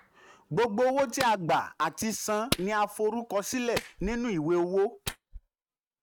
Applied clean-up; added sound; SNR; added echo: neural mask model RNNoise.